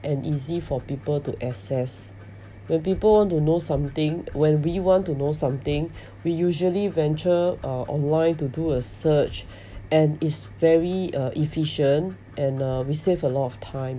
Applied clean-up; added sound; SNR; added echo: none; none; none; none.